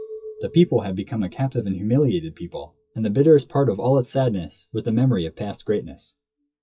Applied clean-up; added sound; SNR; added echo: classical method WPE with log-MMSE.